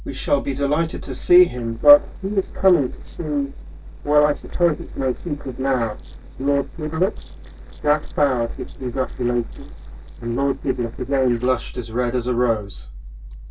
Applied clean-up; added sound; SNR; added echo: neural separator model SepFormer DNS4.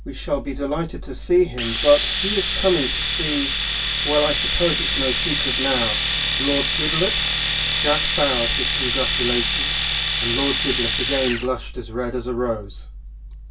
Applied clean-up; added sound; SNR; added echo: none; Domestic sounds, home sounds; -1 dB; reverberation time 0.1 s.